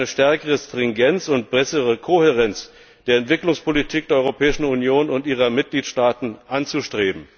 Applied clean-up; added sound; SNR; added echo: none; none; none; none.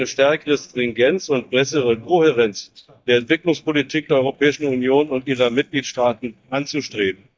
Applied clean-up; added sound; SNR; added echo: neural mask model DeepFilterNet 3.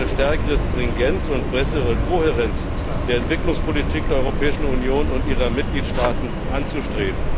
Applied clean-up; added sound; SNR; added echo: none; Subway, metro, underground + Zipper (clothing); -3 dB; none.